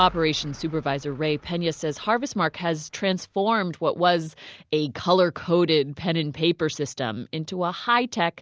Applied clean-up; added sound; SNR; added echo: none; none; none; none.